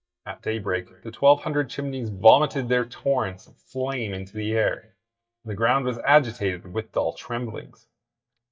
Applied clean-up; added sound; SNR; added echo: neural mask model DeepFilterNet 3.